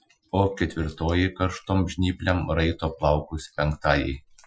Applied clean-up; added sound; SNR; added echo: classical method Wiener filter.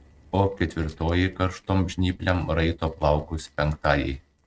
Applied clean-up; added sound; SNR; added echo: neural mask model RNNoise.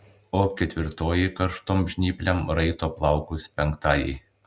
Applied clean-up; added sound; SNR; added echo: none; none; none; none.